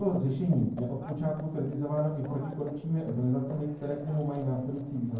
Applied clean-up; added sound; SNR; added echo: neural separator model SepFormer DNS4.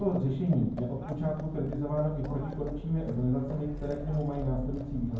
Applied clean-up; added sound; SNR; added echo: none; Livestock, farm animals, working animals; 9 dB; reverberation time 0.9 s.